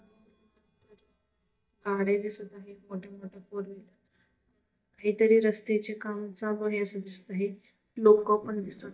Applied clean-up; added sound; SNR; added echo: neural mask model DeepFilterNet 3.